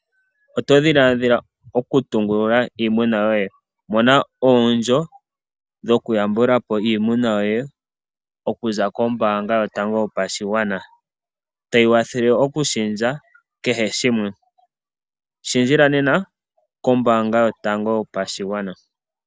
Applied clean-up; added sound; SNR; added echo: none; none; none; none.